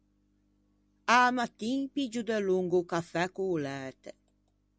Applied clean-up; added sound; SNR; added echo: none; none; none; none.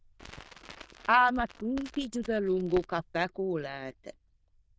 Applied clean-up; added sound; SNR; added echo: neural diffusion model UNIVERSE++.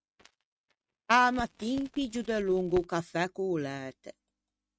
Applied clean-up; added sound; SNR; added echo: neural mask model RNNoise.